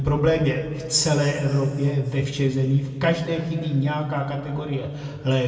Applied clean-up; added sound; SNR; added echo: none; none; none; reverberation time 2.0 s.